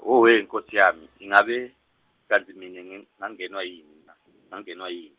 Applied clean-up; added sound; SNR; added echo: none; none; none; none.